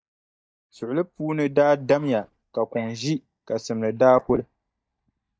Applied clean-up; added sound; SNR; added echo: neural mask model DeepFilterNet 3.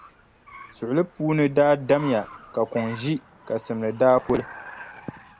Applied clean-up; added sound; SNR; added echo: none; Car; 19 dB; none.